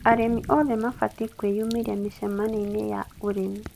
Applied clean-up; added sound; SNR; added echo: none; Thunder; 16 dB; none.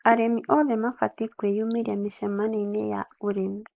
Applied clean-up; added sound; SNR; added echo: neural mask model Resemble Enhance denoiser.